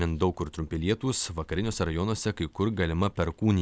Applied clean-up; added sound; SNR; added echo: none; none; none; none.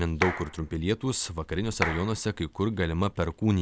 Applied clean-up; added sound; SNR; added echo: none; Clapping; 9 dB; none.